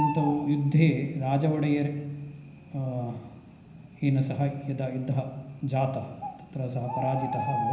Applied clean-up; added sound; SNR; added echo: none; Bird; 9 dB; reverberation time 0.9 s.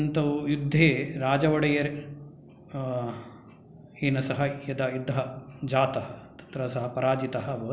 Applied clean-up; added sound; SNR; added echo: none; none; none; none.